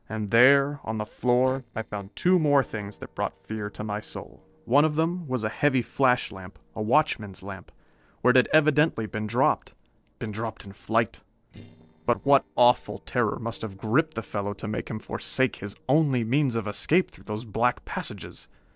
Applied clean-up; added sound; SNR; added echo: neural separator model SepFormer DNS4.